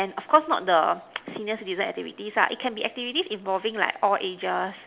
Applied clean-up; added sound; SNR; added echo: none; none; none; none.